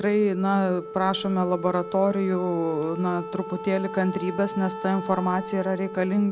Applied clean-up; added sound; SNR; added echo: none; Wind instrument, woodwind instrument; 12 dB; none.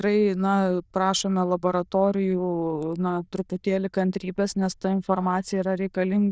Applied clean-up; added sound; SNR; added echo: neural diffusion model UNIVERSE++.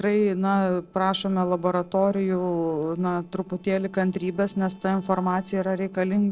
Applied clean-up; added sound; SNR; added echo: neural separator model SepFormer DNS4.